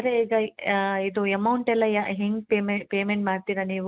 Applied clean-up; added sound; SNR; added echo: none; none; none; none.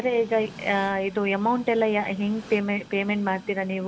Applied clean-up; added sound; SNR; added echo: none; Train; 19 dB; none.